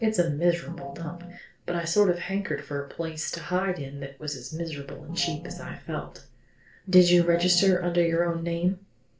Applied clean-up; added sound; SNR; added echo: none; Organ; 10 dB; reverberation time 0.3 s.